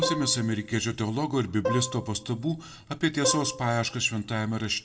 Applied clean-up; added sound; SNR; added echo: none; Plucked string instrument; 9 dB; reverberation time 0.4 s.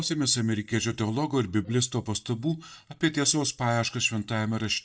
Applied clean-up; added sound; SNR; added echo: neural mask model DeepFilterNet 3.